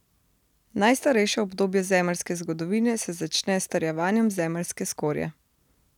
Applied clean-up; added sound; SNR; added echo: none; none; none; none.